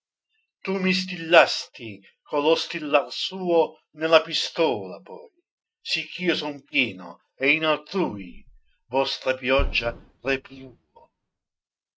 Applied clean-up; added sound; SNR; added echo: neural mask model RNNoise.